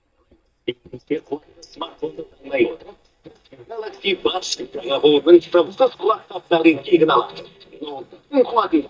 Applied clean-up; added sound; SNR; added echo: neural mask model DeepFilterNet 3.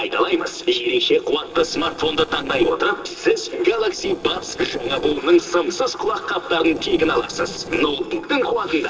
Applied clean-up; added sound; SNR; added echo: neural separator model SepFormer DNS4.